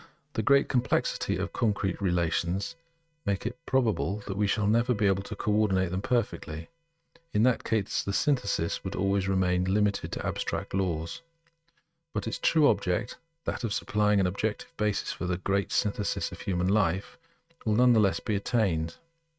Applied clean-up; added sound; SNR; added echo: neural mask model RNNoise.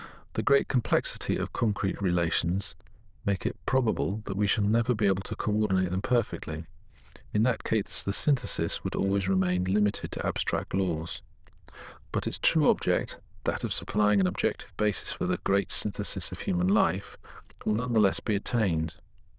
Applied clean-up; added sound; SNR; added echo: neural diffusion model UNIVERSE++.